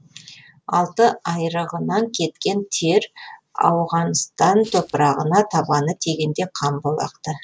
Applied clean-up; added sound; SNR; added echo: none; Rattle (instrument); 17 dB; none.